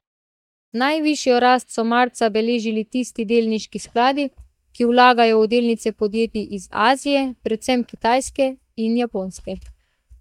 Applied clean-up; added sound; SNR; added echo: neural mask model DeepFilterNet 3.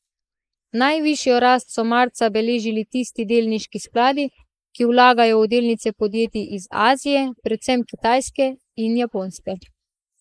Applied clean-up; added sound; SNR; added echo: neural mask model Resemble Enhance denoiser.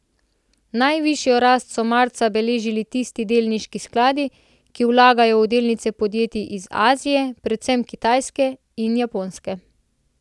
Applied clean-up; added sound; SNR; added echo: none; none; none; none.